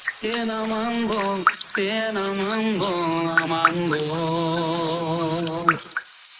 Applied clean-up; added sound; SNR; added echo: neural mask model Resemble Enhance denoiser.